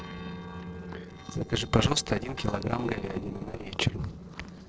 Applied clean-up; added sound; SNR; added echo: neural separator model SepFormer DNS4.